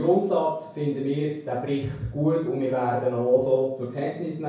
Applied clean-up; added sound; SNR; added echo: none; none; none; reverberation time 0.6 s.